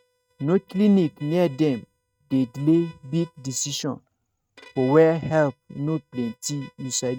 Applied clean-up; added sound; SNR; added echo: neural mask model RNNoise.